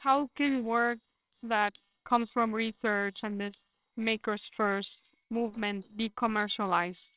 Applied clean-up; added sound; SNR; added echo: neural separator model SepFormer WHAMR!.